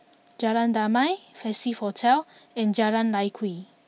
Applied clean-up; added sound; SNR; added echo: none; none; none; none.